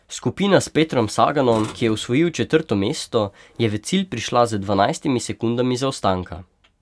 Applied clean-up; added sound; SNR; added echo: none; none; none; none.